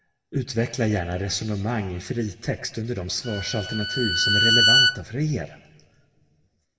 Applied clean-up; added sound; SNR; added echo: none; Bowed string instrument; -5 dB; reverberation time 1.1 s.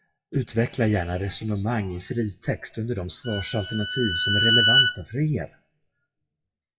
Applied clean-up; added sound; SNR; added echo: classical method WPE with log-MMSE.